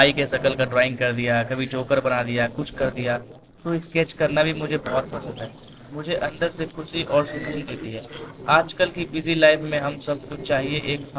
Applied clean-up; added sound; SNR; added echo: neural separator model SepFormer DNS4.